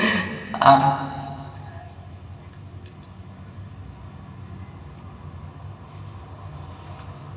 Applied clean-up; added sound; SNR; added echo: none; none; none; reverberation time 2.1 s.